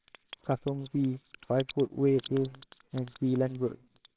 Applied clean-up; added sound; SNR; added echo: neural separator model SepFormer WHAMR!.